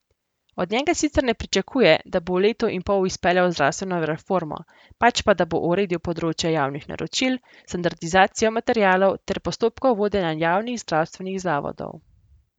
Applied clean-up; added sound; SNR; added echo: none; none; none; none.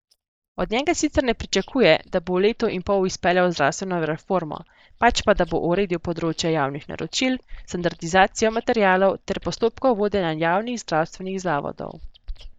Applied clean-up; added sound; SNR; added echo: neural mask model DeepFilterNet 3.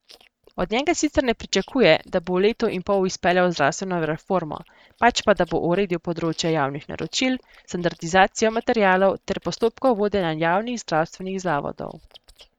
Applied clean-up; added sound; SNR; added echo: neural mask model RNNoise.